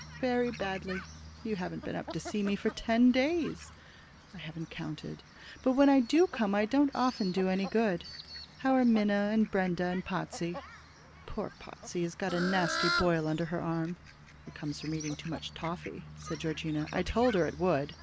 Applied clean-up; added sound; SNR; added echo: none; Fowl; 12 dB; none.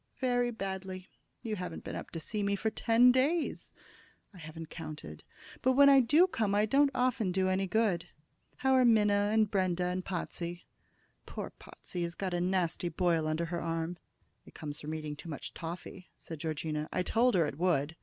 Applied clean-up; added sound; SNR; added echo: none; none; none; none.